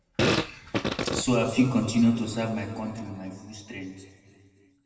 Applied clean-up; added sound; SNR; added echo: none; Fart; -1 dB; reverberation time 1.9 s.